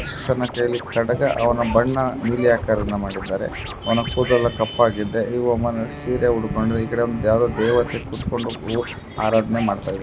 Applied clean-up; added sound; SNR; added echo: none; Wind instrument, woodwind instrument + Scratching (performance technique); 16 dB; none.